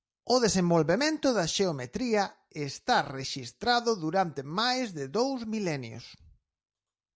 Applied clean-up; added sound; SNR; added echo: none; none; none; none.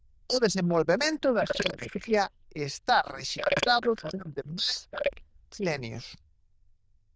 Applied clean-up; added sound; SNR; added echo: neural diffusion model UNIVERSE++.